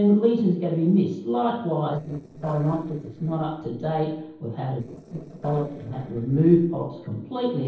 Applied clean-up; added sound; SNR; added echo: neural separator model SepFormer DNS4.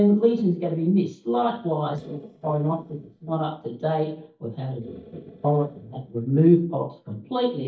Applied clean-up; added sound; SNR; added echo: neural mask model DeepFilterNet 3.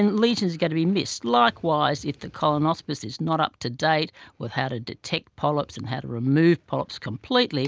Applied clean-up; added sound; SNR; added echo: none; none; none; none.